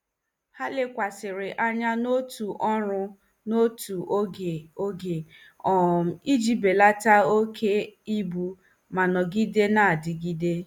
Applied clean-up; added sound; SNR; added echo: none; none; none; none.